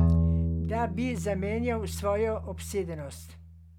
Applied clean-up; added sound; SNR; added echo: none; Bowed string instrument; -3 dB; none.